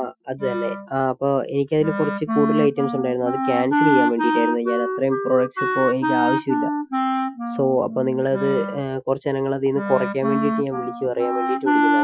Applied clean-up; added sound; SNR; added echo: classical method Wiener filter.